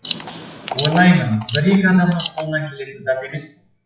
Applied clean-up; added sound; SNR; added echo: classical method WPE with log-MMSE.